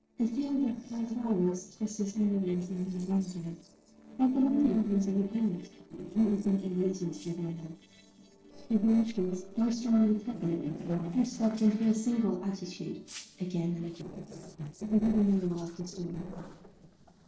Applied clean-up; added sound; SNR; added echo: neural separator model SepFormer DNS4.